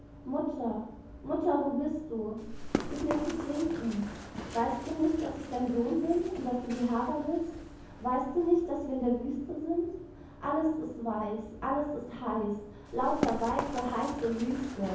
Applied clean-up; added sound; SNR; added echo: none; Run; 10 dB; reverberation time 0.9 s.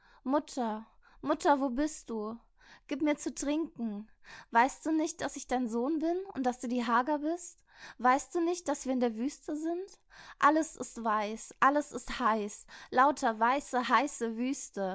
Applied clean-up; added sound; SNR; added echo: none; none; none; none.